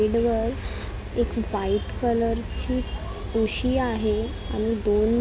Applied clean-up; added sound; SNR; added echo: none; none; none; none.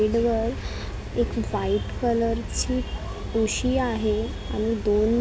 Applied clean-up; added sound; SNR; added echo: none; Truck; 19 dB; none.